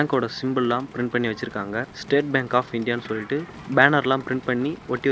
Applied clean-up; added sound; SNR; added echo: none; Rain; 20 dB; none.